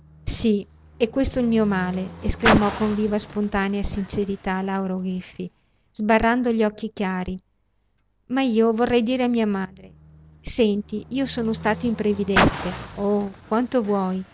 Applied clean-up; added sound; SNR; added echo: none; Car; 8 dB; none.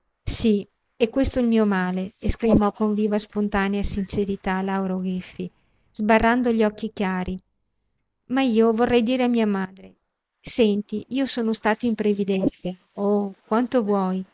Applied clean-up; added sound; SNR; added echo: neural mask model Resemble Enhance denoiser.